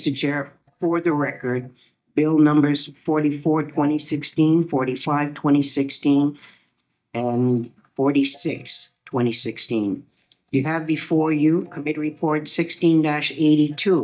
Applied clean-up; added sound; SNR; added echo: neural mask model DeepFilterNet 3.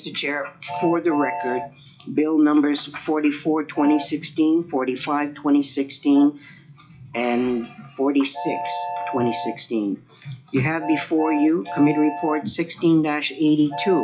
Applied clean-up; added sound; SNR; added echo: classical method WPE with log-MMSE.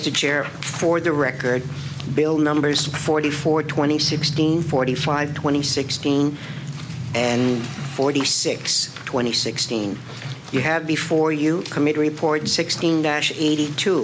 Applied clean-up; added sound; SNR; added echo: none; none; none; none.